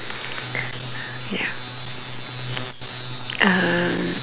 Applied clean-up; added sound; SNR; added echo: none; none; none; none.